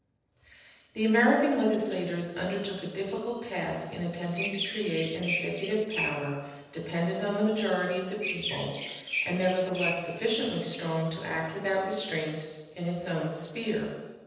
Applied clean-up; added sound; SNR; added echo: neural separator model SepFormer DNS4.